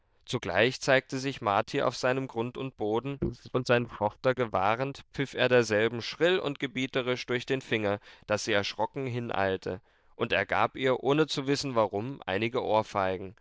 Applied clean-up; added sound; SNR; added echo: neural diffusion model UNIVERSE++.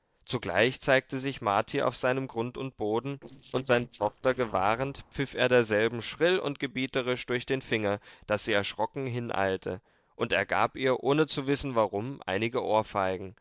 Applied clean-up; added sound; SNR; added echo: neural separator model SepFormer DNS4.